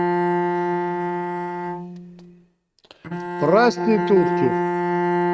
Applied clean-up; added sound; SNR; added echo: neural mask model RNNoise.